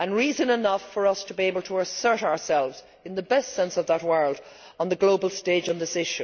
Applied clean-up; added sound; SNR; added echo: none; none; none; none.